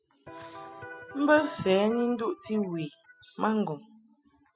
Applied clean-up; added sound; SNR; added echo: classical method spectral subtraction.